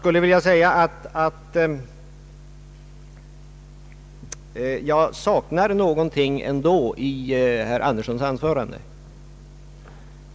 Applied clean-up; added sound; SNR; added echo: none; none; none; none.